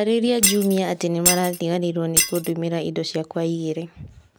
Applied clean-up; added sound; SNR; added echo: none; Shatter; 0 dB; none.